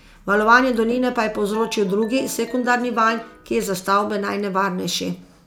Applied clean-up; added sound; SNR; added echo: none; Ringtone + Piano; 20 dB; none.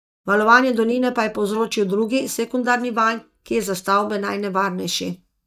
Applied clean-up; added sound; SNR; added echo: neural mask model DeepFilterNet 3.